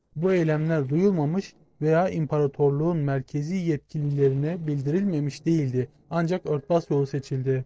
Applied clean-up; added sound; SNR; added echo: neural separator model SepFormer DNS4.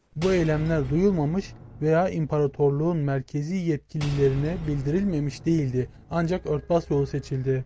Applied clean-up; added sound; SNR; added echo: none; Shatter / Boom; 16 dB; none.